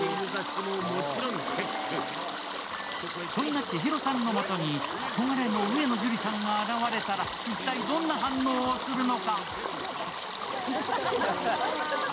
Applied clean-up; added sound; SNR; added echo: none; Stream; 2 dB; none.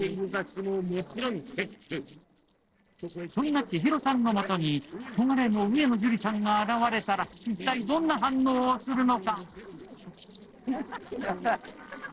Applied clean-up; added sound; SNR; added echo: neural separator model SepFormer DNS4.